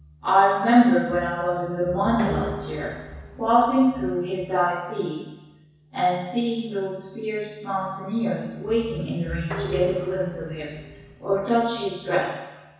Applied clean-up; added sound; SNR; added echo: none; Dishes, pots, and pans; 14 dB; reverberation time 1.1 s.